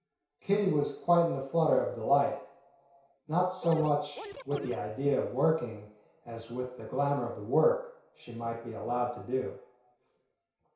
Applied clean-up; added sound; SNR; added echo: none; Scratching (performance technique); 12 dB; reverberation time 0.6 s.